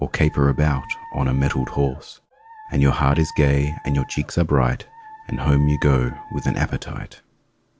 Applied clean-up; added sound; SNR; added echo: none; Dog; 18 dB; none.